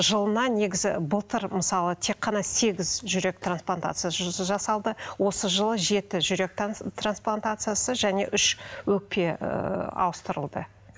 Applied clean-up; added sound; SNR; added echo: none; none; none; none.